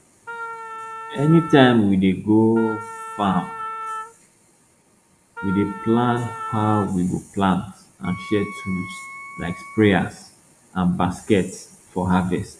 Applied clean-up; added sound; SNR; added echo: none; Wind instrument, woodwind instrument + Wind instrument, woodwind instrument; 12 dB; none.